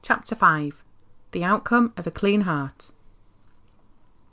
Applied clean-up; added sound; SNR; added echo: none; none; none; none.